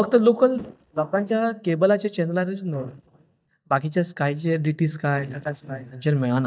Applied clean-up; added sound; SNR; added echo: neural mask model DeepFilterNet 3.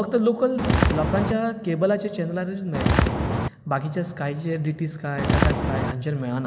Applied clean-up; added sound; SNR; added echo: none; Walk, footsteps; -4 dB; none.